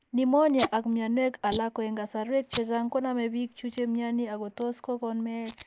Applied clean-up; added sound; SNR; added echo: neural mask model Resemble Enhance denoiser.